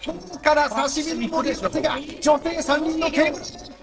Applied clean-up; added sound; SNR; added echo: neural separator model SepFormer DNS4.